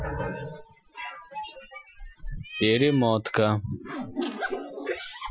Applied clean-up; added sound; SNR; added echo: classical method Wiener filter.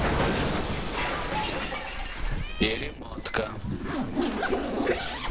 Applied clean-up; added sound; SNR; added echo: neural separator model SepFormer DNS4.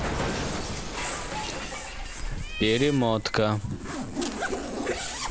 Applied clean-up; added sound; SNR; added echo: none; Zipper (clothing) + Cat; 1 dB; none.